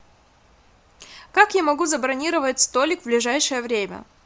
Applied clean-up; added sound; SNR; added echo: none; none; none; none.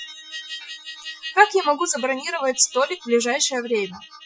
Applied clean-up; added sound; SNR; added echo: classical method Wiener filter.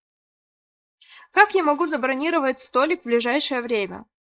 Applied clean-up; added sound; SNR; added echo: neural mask model Resemble Enhance denoiser.